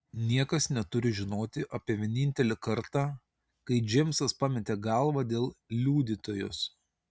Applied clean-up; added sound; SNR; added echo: none; none; none; none.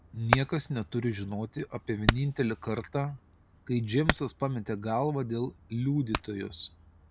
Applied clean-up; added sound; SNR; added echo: none; Hammer; 4 dB; none.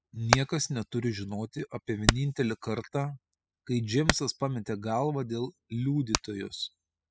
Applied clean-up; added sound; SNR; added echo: classical method spectral subtraction.